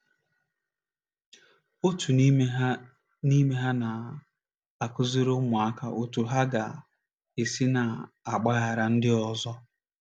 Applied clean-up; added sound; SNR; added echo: none; none; none; none.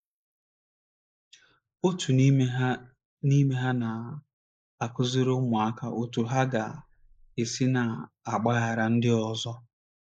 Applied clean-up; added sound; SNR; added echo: neural mask model Resemble Enhance denoiser.